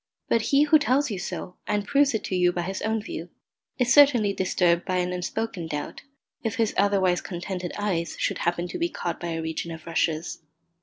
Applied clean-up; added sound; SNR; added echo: none; none; none; none.